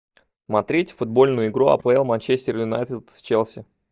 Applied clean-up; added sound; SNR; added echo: neural mask model DeepFilterNet 3.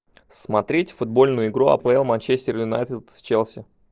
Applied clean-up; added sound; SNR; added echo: neural separator model SepFormer DNS4.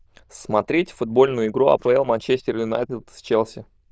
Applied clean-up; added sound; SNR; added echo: neural diffusion model UNIVERSE++.